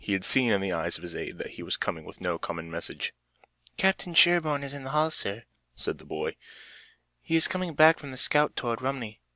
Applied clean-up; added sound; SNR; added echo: none; none; none; none.